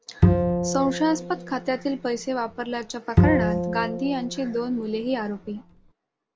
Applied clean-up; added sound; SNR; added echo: none; Bowed string instrument; -1 dB; none.